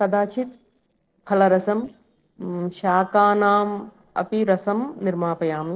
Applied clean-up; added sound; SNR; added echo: neural separator model SepFormer DNS4.